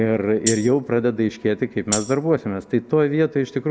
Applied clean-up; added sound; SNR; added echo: none; Tambourine; 11 dB; none.